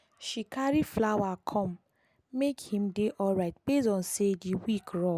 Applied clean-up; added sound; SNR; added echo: none; none; none; none.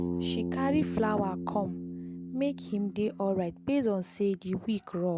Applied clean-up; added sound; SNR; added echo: none; Bass guitar; 6 dB; none.